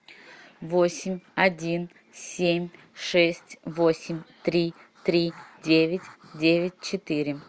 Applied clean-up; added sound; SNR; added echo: none; none; none; none.